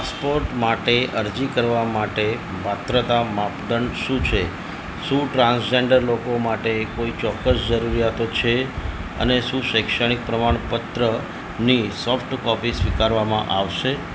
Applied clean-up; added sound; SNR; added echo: none; none; none; none.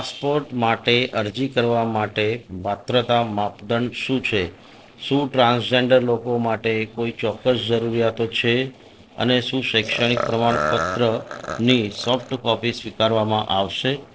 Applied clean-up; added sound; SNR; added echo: neural separator model SepFormer DNS4.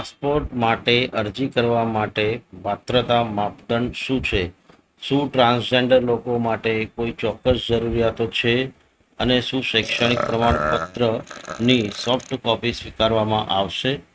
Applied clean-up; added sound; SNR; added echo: neural mask model RNNoise.